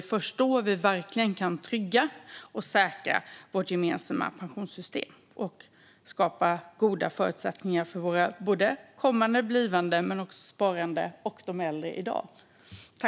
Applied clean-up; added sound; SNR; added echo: none; none; none; none.